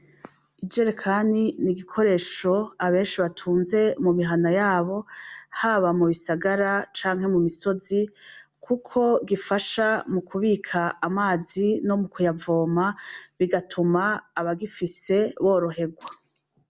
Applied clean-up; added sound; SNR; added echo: none; none; none; none.